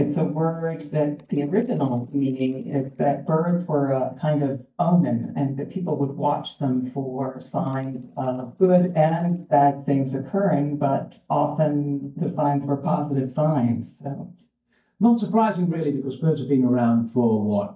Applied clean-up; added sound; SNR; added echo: neural mask model DeepFilterNet 3.